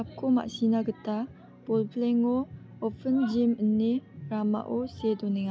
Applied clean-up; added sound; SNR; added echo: none; none; none; none.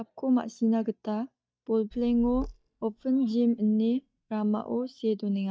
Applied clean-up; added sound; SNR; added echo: neural mask model DeepFilterNet 3.